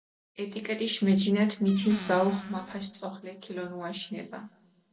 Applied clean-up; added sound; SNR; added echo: none; Squeak / Cupboard open or close; 12 dB; reverberation time 2.1 s.